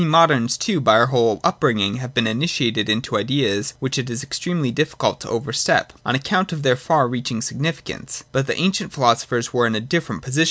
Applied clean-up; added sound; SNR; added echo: none; none; none; none.